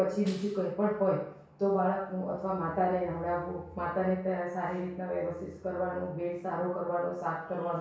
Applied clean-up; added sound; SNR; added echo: none; Snare drum; 18 dB; reverberation time 0.6 s.